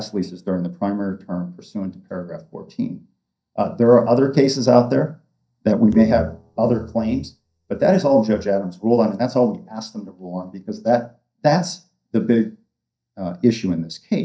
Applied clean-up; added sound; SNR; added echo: neural mask model DeepFilterNet 3.